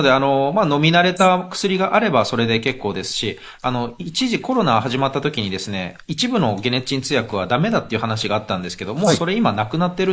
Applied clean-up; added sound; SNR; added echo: neural mask model Resemble Enhance denoiser.